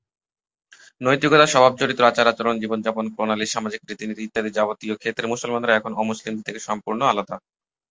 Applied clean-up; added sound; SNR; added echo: none; none; none; none.